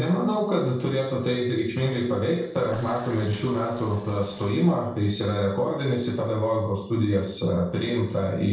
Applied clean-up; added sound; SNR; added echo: neural separator model SepFormer DNS4.